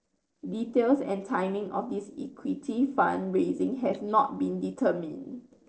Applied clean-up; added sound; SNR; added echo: neural separator model SepFormer DNS4.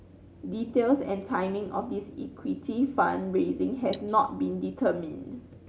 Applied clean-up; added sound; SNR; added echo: none; Cutlery, silverware; 18 dB; none.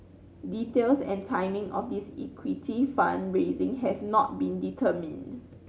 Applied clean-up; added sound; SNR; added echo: none; none; none; none.